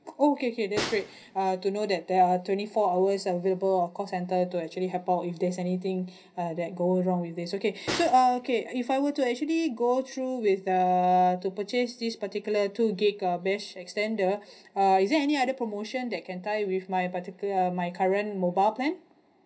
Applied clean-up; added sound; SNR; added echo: none; Snare drum; 14 dB; reverberation time 0.5 s.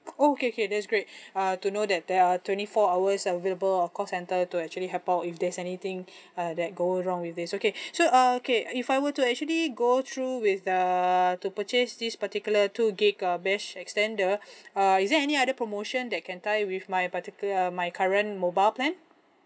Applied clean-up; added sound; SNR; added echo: none; none; none; none.